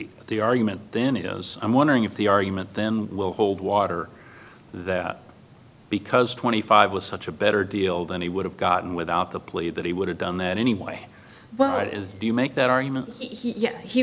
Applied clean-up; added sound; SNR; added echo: none; none; none; none.